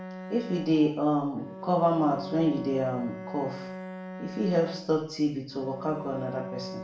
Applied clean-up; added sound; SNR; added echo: none; Bowed string instrument; 11 dB; reverberation time 0.5 s.